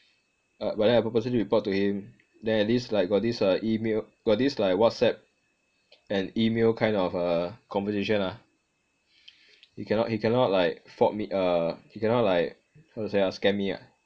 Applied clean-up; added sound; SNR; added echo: none; none; none; none.